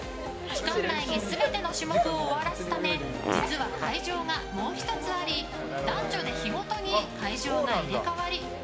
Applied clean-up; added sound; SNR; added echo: none; Fart; 4 dB; none.